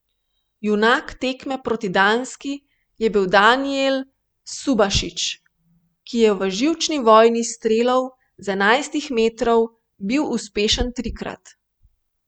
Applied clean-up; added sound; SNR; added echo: none; none; none; none.